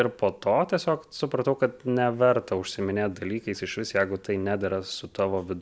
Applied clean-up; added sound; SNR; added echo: none; none; none; none.